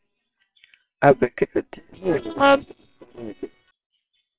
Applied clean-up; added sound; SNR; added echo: neural separator model SepFormer WHAMR!.